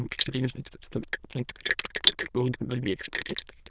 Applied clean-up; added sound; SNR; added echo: neural diffusion model UNIVERSE++.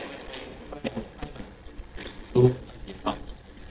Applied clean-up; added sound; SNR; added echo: neural mask model DeepFilterNet 3.